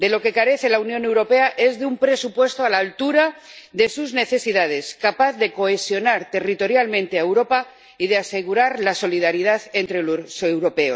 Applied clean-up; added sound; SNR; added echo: none; none; none; none.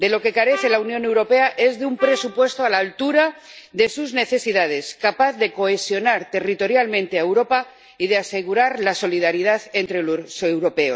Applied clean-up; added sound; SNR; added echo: none; Trumpet; 15 dB; none.